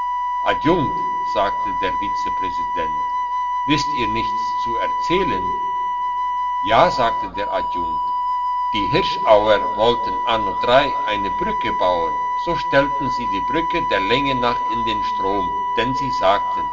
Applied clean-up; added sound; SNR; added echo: none; Wind instrument, woodwind instrument; -1 dB; reverberation time 1.6 s.